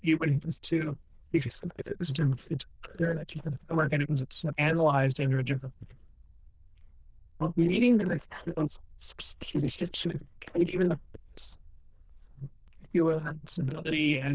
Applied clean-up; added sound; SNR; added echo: neural diffusion model UNIVERSE++.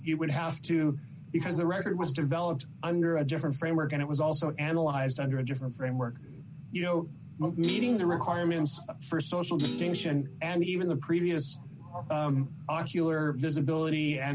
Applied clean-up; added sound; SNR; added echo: none; Thump, thud; 8 dB; none.